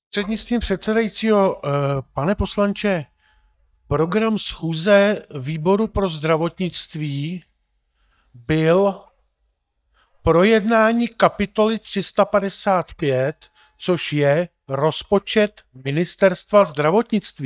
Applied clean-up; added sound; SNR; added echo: neural mask model DeepFilterNet 3.